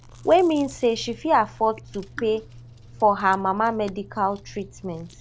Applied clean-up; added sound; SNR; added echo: none; Chewing, mastication + Raindrop / Drip; 20 dB; none.